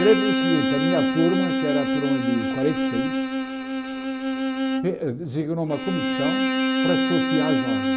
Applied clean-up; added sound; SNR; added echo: none; Bowed string instrument; -2 dB; none.